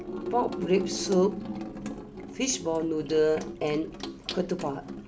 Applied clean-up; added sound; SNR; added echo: none; Sink (filling or washing) / Water tap, faucet; 8 dB; none.